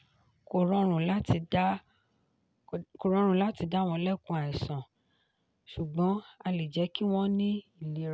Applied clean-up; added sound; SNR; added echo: none; none; none; none.